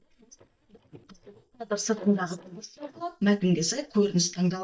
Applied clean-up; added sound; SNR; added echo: neural mask model DeepFilterNet 3.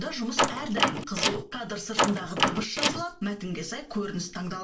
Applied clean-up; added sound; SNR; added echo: none; Door; -4 dB; reverberation time 0.3 s.